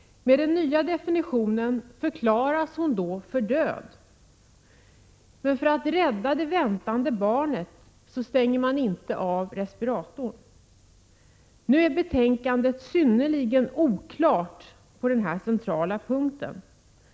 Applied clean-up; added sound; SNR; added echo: none; none; none; none.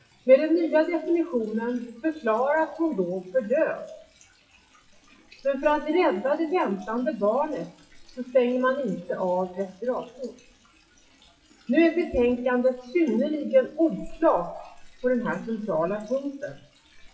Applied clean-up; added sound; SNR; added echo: classical method WPE with log-MMSE.